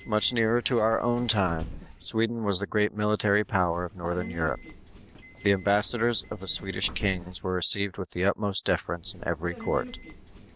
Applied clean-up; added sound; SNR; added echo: none; Subway, metro, underground; 15 dB; none.